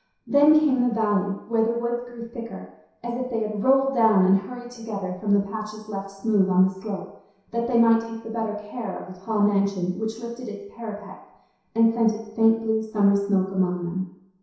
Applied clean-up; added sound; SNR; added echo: none; none; none; reverberation time 0.7 s.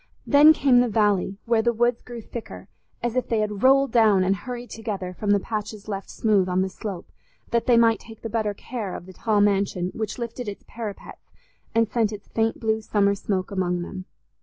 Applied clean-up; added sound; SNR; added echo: none; none; none; none.